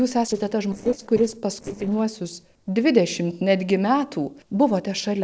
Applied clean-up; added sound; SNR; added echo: neural separator model SepFormer DNS4.